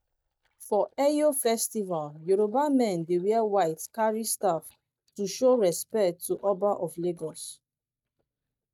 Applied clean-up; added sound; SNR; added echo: neural mask model DeepFilterNet 3.